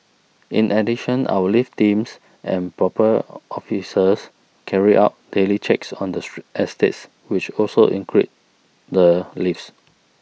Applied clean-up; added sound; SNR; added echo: none; none; none; none.